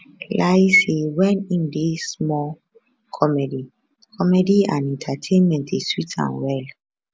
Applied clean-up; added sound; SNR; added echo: none; none; none; none.